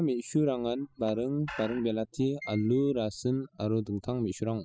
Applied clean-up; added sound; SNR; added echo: classical method spectral subtraction.